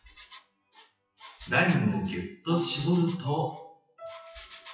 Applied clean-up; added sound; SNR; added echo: classical method WPE with log-MMSE.